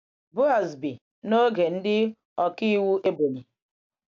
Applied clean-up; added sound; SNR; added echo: none; none; none; none.